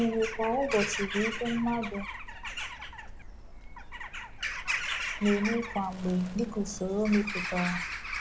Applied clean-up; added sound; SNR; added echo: none; Bird vocalization, bird call, bird song / Crow; 5 dB; none.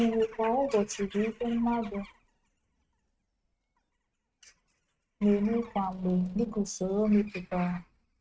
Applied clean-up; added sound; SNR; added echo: neural mask model RNNoise.